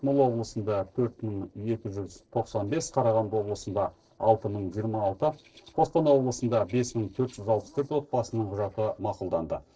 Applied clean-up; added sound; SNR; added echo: neural separator model SepFormer DNS4.